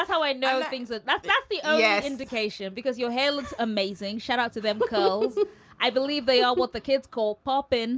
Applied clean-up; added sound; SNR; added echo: none; none; none; none.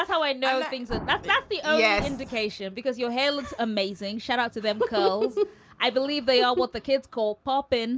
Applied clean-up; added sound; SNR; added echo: none; Explosion; 12 dB; none.